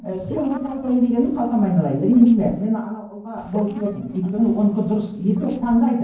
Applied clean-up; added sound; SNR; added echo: neural separator model SepFormer DNS4.